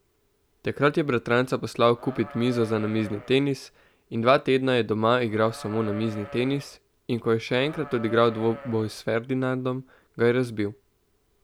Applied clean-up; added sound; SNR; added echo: none; Livestock, farm animals, working animals; 16 dB; none.